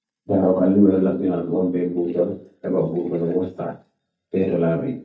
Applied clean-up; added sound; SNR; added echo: neural mask model DeepFilterNet 3.